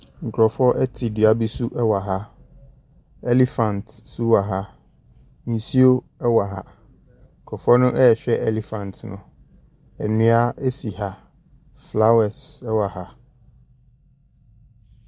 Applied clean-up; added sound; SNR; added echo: none; none; none; none.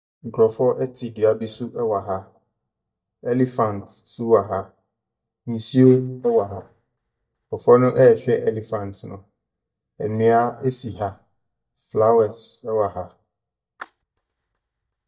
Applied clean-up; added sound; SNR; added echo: neural mask model DeepFilterNet 3.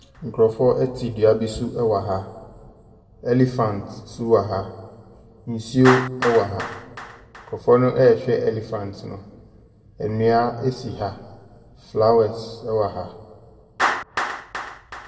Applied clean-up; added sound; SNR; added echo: none; Clapping; 11 dB; reverberation time 1.4 s.